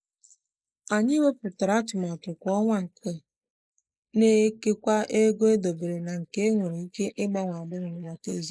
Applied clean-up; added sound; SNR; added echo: neural mask model Resemble Enhance denoiser.